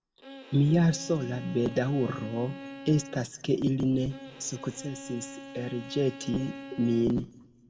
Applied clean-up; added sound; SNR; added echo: none; Bowed string instrument; 16 dB; reverberation time 1.4 s.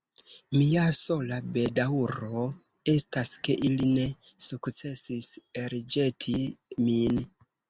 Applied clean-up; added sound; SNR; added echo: none; none; none; none.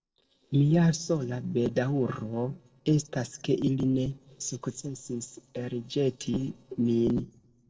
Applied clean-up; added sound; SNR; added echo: neural separator model SepFormer DNS4.